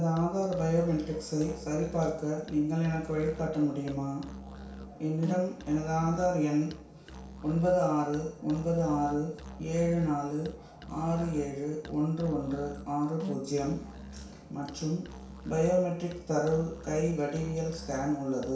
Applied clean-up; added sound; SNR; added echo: none; Musical instrument; 15 dB; reverberation time 0.6 s.